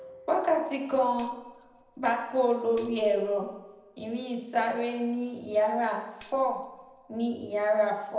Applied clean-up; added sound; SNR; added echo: none; Tambourine; 11 dB; reverberation time 0.8 s.